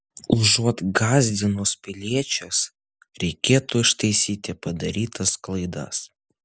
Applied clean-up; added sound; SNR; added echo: none; none; none; none.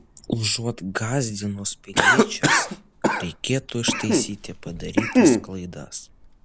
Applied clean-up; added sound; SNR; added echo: none; Cough; -5 dB; none.